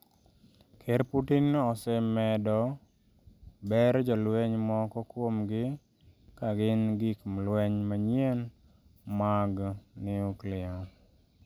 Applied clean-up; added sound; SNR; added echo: none; none; none; none.